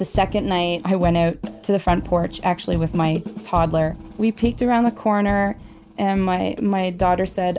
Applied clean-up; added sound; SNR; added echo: none; none; none; none.